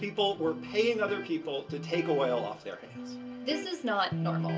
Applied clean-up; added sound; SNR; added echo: none; Electric guitar; 7 dB; reverberation time 0.2 s.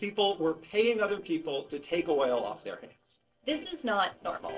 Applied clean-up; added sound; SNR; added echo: neural separator model SepFormer DNS4.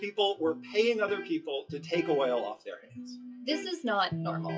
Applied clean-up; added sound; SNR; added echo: classical method WPE with log-MMSE.